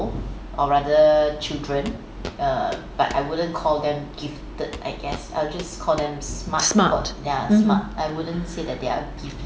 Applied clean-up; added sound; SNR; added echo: none; Walk, footsteps; 16 dB; none.